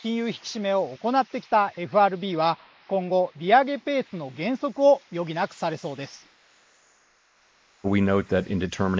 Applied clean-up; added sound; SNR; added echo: neural mask model Resemble Enhance denoiser.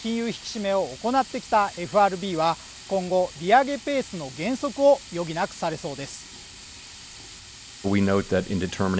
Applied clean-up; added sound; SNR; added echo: none; Sink (filling or washing); 18 dB; none.